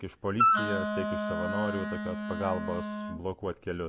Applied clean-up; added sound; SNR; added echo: none; Wind instrument, woodwind instrument; -4 dB; none.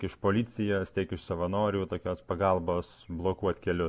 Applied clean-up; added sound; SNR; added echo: none; none; none; none.